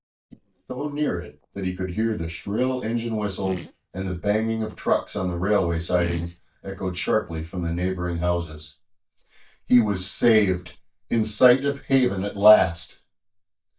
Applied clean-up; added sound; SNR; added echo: neural mask model DeepFilterNet 3.